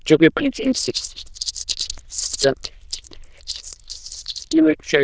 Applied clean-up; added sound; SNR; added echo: neural diffusion model UNIVERSE++.